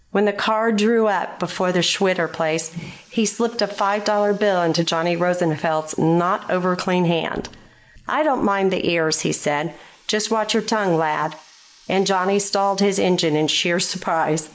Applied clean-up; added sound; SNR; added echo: neural mask model Resemble Enhance denoiser.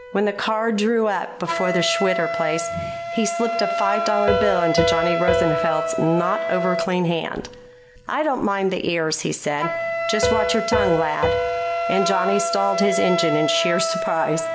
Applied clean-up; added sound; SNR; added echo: none; Wind instrument, woodwind instrument + Piano; 1 dB; none.